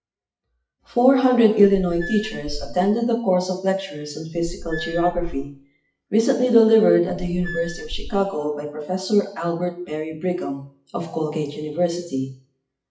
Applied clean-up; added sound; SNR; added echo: classical method WPE with log-MMSE.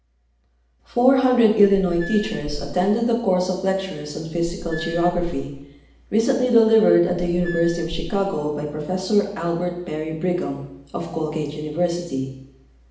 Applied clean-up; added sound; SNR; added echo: none; Squeak / Screech; 10 dB; reverberation time 0.8 s.